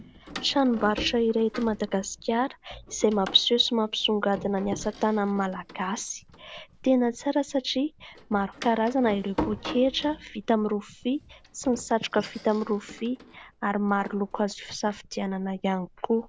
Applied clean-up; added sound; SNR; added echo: none; Door; 15 dB; none.